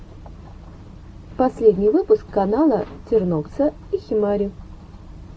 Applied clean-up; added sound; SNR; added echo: none; none; none; none.